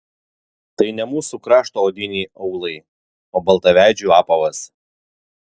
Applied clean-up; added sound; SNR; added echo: none; none; none; none.